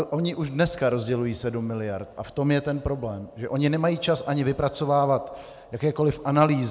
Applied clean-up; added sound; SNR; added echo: none; none; none; none.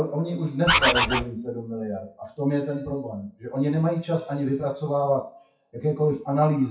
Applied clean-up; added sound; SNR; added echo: classical method WPE with log-MMSE.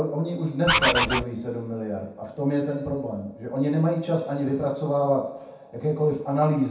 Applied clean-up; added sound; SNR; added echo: none; Bird; -4 dB; reverberation time 0.7 s.